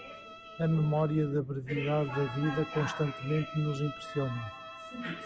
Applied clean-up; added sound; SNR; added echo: none; Bowed string instrument; 14 dB; none.